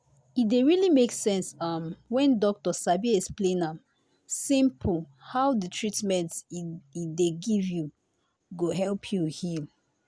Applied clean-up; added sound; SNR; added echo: none; none; none; none.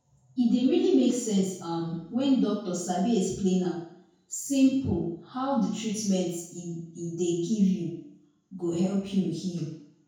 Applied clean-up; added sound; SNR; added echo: none; none; none; reverberation time 0.6 s.